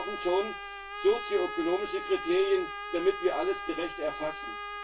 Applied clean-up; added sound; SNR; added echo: none; Trumpet; 8 dB; reverberation time 0.1 s.